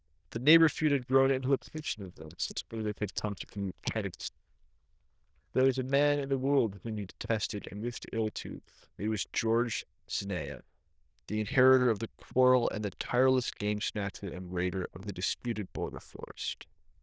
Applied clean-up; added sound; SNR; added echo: neural diffusion model UNIVERSE++.